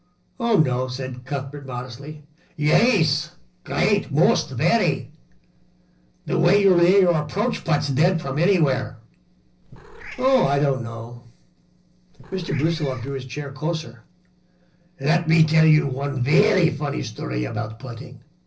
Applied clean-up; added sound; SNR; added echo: neural separator model SepFormer DNS4.